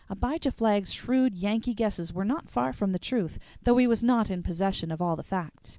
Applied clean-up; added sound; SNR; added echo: none; none; none; none.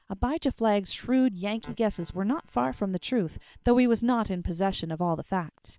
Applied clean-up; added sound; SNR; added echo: neural separator model SepFormer WHAM!.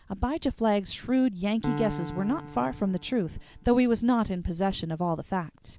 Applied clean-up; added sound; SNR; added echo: none; Piano; 12 dB; none.